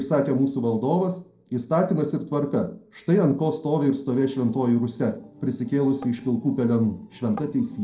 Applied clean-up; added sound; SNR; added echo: neural separator model SepFormer DNS4.